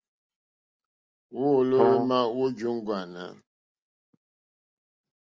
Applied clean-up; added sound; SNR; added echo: none; Brass instrument; -2 dB; none.